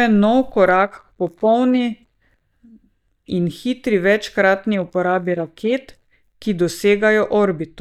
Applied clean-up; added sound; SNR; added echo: neural mask model DeepFilterNet 3.